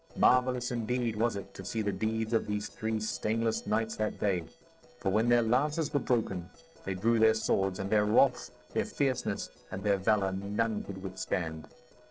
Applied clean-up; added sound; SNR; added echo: neural separator model SepFormer DNS4.